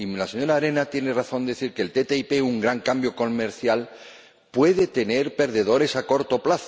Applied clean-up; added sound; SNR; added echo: none; none; none; none.